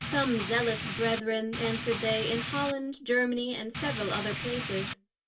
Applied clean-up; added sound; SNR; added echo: none; Rain; 3 dB; reverberation time 0.1 s.